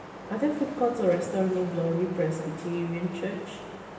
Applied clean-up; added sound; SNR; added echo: none; Wind; 13 dB; reverberation time 1.6 s.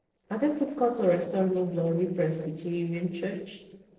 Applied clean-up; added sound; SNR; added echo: neural separator model SepFormer DNS4.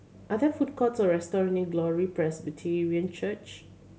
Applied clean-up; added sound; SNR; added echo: none; none; none; none.